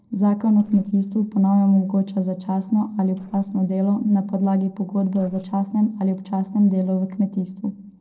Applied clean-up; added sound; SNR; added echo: neural separator model SepFormer DNS4.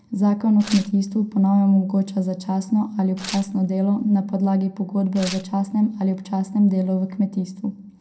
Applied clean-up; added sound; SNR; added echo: none; Tearing; 18 dB; reverberation time 0.2 s.